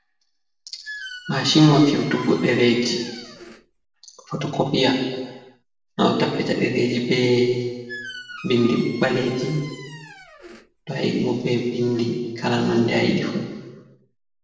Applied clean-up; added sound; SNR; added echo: none; Squeak; 17 dB; reverberation time 1.2 s.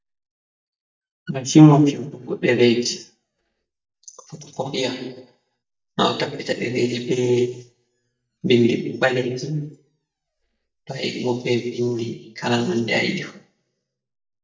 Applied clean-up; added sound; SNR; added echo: neural mask model DeepFilterNet 3.